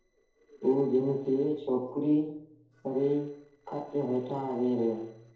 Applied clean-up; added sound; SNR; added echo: neural separator model SepFormer DNS4.